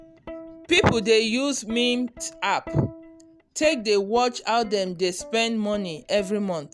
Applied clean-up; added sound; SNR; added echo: none; Plucked string instrument; 17 dB; none.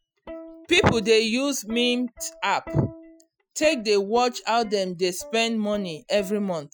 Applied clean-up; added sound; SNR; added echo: classical method Wiener filter.